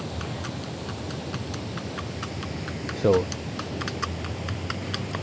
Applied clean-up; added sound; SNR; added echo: none; Livestock, farm animals, working animals; -2 dB; none.